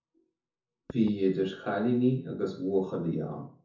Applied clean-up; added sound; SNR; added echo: neural separator model SepFormer DNS4.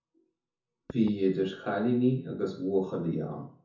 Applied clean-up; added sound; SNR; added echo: none; Knock / Wood; 19 dB; reverberation time 0.6 s.